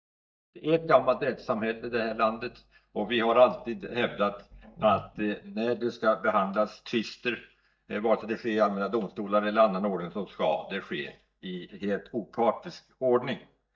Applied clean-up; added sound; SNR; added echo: neural mask model DeepFilterNet 3.